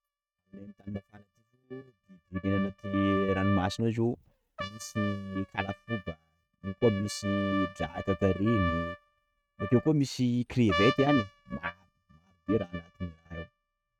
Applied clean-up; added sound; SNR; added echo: neural mask model RNNoise.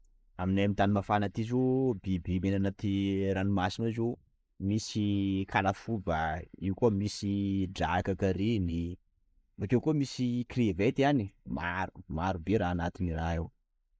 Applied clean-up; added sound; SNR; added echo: neural mask model Resemble Enhance denoiser.